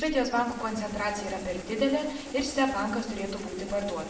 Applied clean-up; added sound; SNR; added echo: none; Engine starting; 14 dB; reverberation time 0.7 s.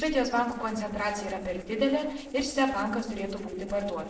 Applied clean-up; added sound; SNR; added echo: neural separator model SepFormer DNS4.